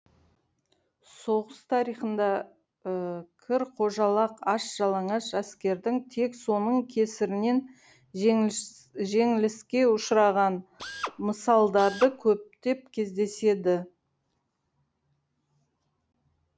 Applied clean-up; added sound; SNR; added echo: none; Drill; 11 dB; none.